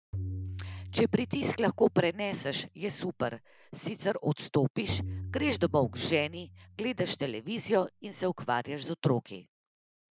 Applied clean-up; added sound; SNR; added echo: none; Tabla; 11 dB; none.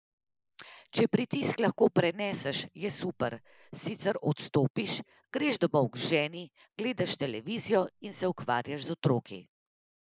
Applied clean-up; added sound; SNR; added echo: neural mask model Resemble Enhance denoiser.